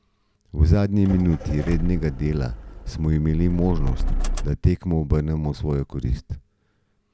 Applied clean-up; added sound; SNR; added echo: none; Motor vehicle (road); 3 dB; none.